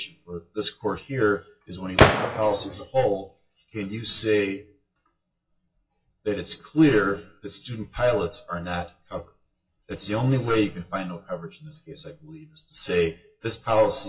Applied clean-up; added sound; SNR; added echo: classical method WPE with log-MMSE.